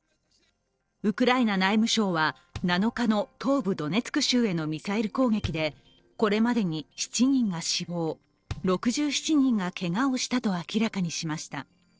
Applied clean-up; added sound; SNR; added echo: neural separator model SepFormer DNS4.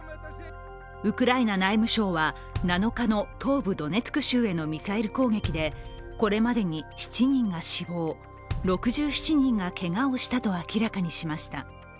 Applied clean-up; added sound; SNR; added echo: none; Bass drum; 12 dB; none.